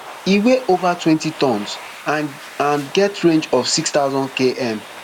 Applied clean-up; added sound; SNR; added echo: none; Domestic sounds, home sounds; 17 dB; none.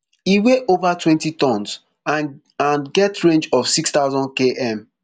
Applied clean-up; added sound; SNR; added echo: none; none; none; none.